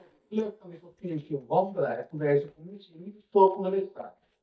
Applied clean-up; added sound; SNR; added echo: neural mask model DeepFilterNet 3.